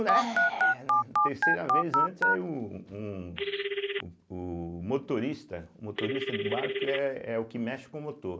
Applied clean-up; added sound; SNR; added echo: none; Telephone; -3 dB; none.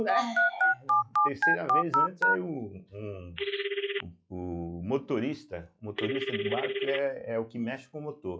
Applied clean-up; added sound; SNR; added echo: classical method log-MMSE.